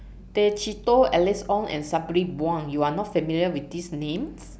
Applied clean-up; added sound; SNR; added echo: none; none; none; none.